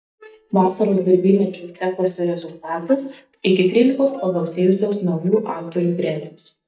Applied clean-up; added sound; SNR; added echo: neural mask model DeepFilterNet 3.